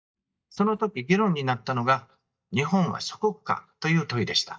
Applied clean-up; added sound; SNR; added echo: neural mask model DeepFilterNet 3.